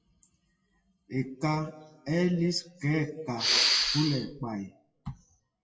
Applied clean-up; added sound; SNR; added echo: classical method WPE with log-MMSE.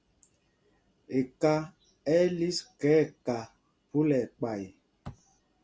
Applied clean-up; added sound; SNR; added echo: none; none; none; none.